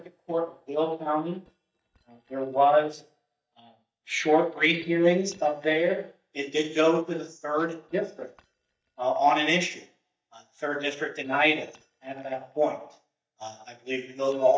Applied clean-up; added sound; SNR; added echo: neural mask model DeepFilterNet 3.